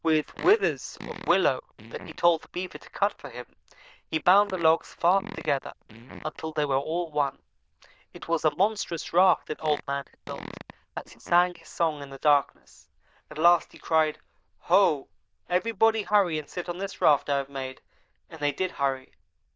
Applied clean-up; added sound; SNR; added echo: neural diffusion model UNIVERSE++.